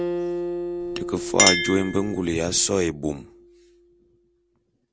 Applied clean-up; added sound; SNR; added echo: none; Acoustic guitar + Chink, clink; 1 dB; none.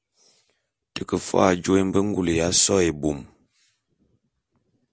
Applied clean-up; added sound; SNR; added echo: none; none; none; none.